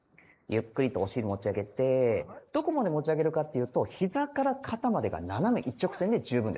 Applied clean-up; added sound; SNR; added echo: neural mask model Resemble Enhance denoiser.